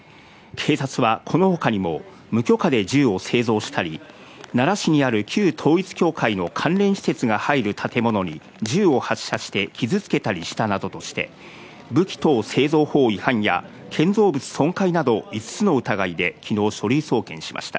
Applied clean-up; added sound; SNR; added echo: none; none; none; none.